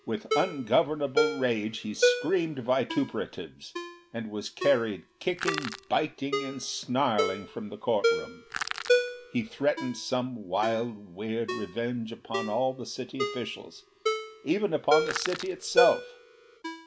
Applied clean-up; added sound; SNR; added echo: none; Ringtone + Crushing; 2 dB; none.